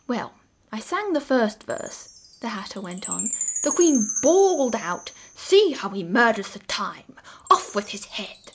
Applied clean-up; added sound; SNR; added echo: none; Chime; 10 dB; none.